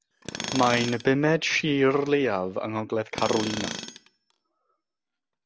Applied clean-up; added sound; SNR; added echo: none; Tools; 11 dB; none.